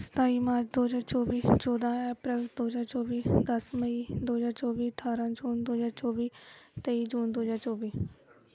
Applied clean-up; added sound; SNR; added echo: none; none; none; none.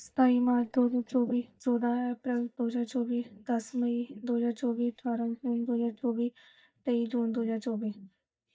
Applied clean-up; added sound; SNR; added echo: neural mask model DeepFilterNet 3.